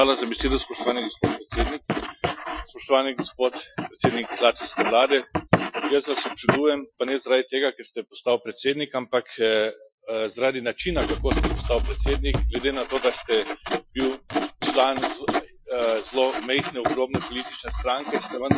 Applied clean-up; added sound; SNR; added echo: classical method Wiener filter.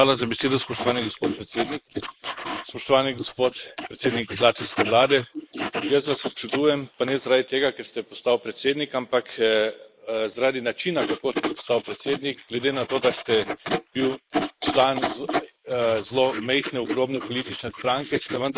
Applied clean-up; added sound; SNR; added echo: neural mask model Resemble Enhance denoiser.